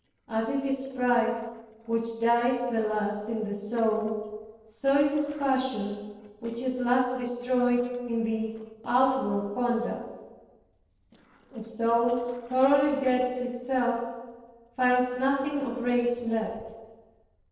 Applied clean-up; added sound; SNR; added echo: neural separator model SepFormer DNS4.